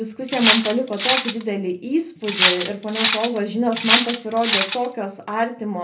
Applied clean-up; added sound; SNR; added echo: none; Cutlery, silverware; -1 dB; reverberation time 0.3 s.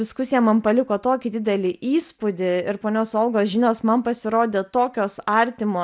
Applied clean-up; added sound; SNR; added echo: none; none; none; none.